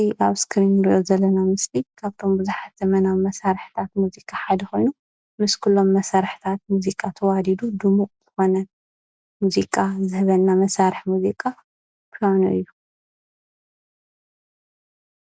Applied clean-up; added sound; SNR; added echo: none; none; none; none.